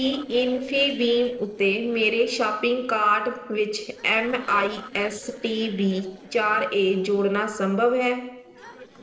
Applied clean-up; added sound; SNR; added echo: neural separator model SepFormer DNS4.